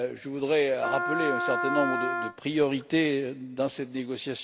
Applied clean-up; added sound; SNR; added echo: none; Wind instrument, woodwind instrument; 2 dB; none.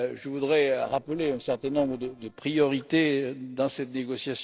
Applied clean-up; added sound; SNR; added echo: neural separator model SepFormer DNS4.